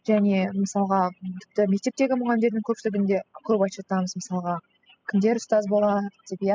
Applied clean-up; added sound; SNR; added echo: classical method spectral subtraction.